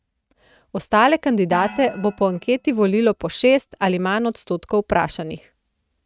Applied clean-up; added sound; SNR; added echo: neural mask model RNNoise.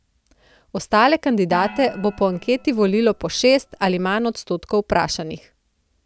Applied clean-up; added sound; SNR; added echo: none; Gong; 17 dB; none.